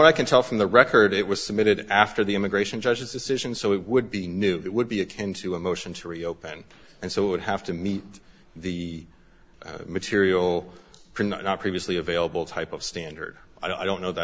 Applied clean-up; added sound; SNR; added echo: none; none; none; none.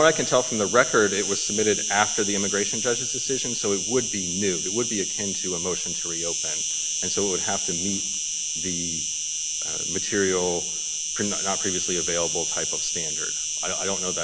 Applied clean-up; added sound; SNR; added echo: none; Insect; 0 dB; none.